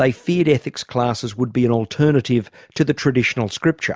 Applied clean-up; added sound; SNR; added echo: none; none; none; none.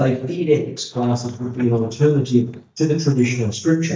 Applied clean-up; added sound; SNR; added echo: neural mask model DeepFilterNet 3.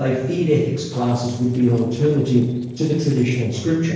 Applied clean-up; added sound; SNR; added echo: neural separator model SepFormer DNS4.